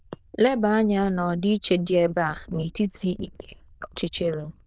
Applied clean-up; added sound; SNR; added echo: neural diffusion model UNIVERSE++.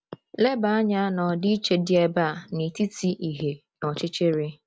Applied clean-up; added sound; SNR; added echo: none; none; none; none.